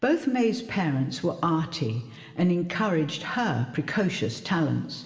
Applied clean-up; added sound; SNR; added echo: none; none; none; reverberation time 1.7 s.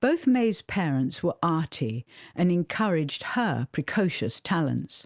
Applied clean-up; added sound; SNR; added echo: none; none; none; none.